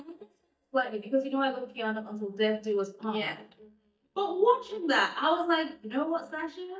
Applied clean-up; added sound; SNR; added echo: neural mask model DeepFilterNet 3.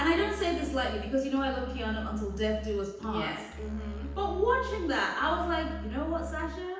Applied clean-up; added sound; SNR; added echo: none; Musical instrument; 8 dB; reverberation time 0.9 s.